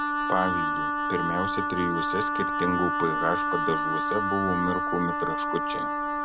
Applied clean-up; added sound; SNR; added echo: none; Wind instrument, woodwind instrument; -3 dB; none.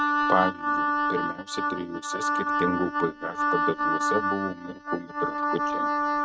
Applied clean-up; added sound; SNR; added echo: neural mask model RNNoise.